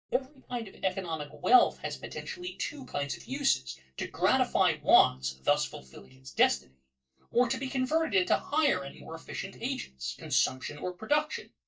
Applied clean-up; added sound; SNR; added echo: neural mask model DeepFilterNet 3.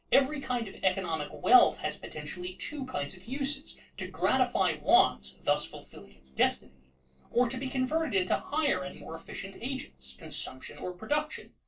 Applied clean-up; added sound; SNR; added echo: neural separator model SepFormer DNS4.